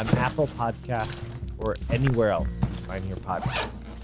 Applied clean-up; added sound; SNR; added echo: none; Zipper (clothing); 5 dB; none.